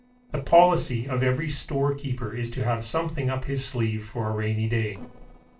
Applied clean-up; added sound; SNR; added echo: neural separator model SepFormer DNS4.